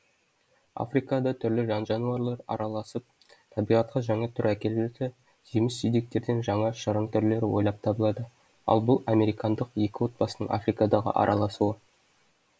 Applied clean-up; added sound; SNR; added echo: none; none; none; none.